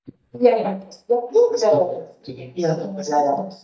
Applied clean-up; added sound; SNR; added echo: neural mask model DeepFilterNet 3.